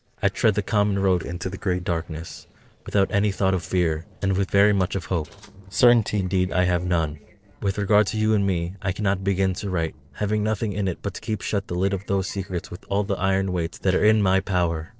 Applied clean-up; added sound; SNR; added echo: neural separator model SepFormer DNS4.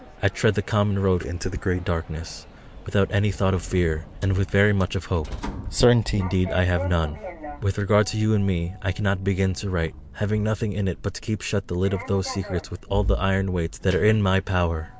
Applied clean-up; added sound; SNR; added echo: none; Sliding door; 12 dB; none.